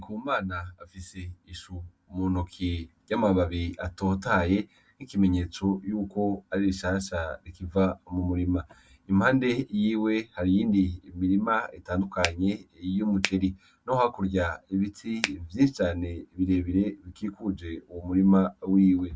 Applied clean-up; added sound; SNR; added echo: none; Finger snapping; 6 dB; none.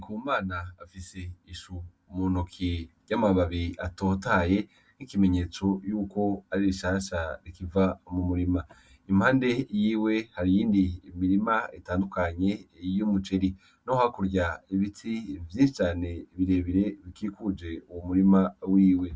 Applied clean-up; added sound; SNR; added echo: none; none; none; none.